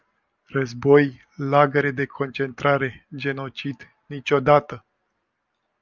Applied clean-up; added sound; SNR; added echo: none; none; none; none.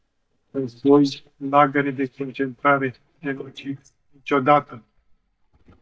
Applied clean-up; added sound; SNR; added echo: neural mask model DeepFilterNet 3.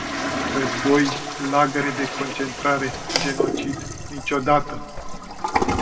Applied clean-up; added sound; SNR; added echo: none; Toilet flush; 2 dB; reverberation time 1.1 s.